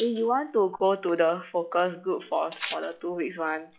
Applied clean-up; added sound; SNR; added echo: classical method log-MMSE.